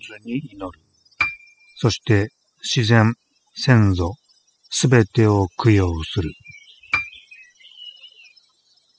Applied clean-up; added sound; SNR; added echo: classical method spectral subtraction.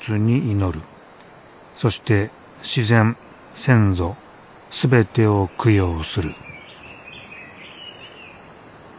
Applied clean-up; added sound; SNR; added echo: none; none; none; none.